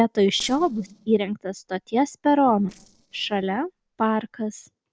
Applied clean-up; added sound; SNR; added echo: neural separator model SepFormer DNS4.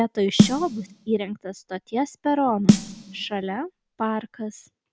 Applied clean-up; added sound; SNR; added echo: none; Snare drum; -1 dB; none.